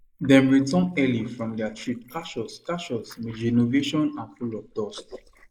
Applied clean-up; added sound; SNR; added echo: neural mask model Resemble Enhance denoiser.